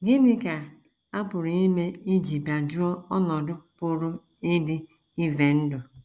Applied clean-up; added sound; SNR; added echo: none; none; none; none.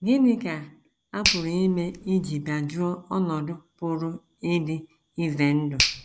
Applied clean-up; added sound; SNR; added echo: none; Finger snapping; 8 dB; none.